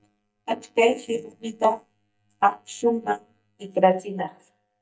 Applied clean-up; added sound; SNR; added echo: neural mask model DeepFilterNet 3.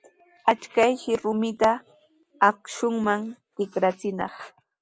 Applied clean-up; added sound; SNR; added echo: none; none; none; none.